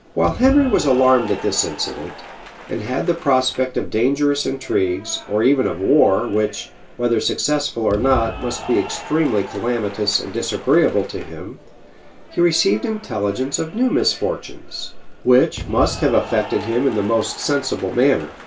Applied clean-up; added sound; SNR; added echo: none; Applause / Cheering; 15 dB; reverberation time 0.2 s.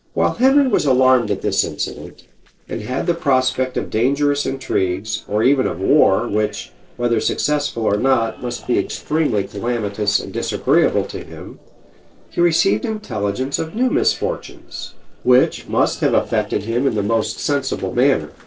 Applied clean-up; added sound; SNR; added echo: neural separator model SepFormer DNS4.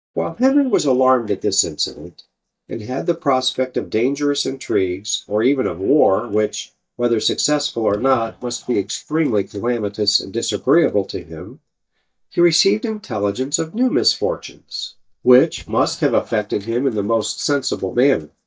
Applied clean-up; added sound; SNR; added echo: neural mask model DeepFilterNet 3.